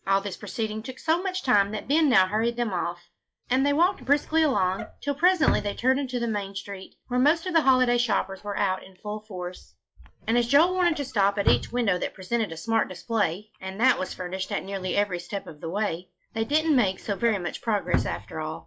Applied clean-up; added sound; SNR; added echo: classical method log-MMSE.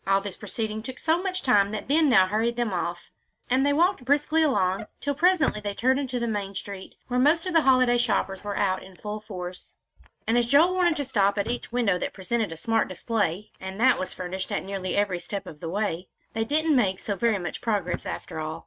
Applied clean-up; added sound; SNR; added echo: neural mask model RNNoise.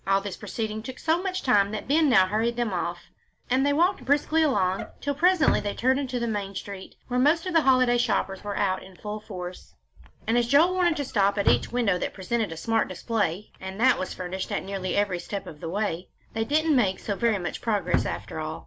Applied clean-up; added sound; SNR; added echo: none; Drawer open or close; 12 dB; none.